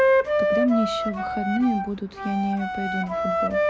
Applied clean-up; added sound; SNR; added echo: none; Wind instrument, woodwind instrument; -3 dB; none.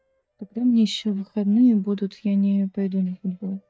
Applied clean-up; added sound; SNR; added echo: neural mask model DeepFilterNet 3.